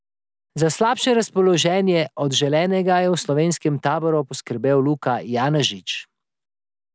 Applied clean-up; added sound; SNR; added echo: none; none; none; none.